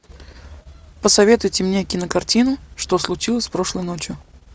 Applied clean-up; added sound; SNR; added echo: none; none; none; none.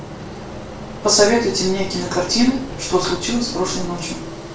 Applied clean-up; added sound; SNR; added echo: none; Engine; 11 dB; reverberation time 0.3 s.